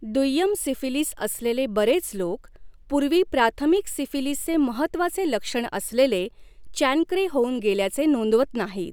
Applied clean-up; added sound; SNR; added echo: none; none; none; none.